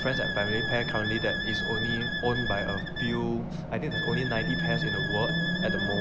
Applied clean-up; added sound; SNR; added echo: none; Race car, auto racing + Wind instrument, woodwind instrument; -1 dB; none.